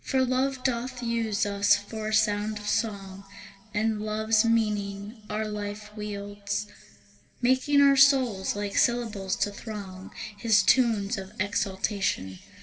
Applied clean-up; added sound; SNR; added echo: none; none; none; reverberation time 2.3 s.